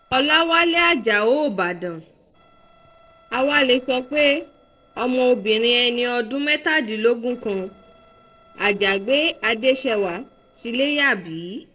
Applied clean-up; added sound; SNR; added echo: neural separator model SepFormer DNS4.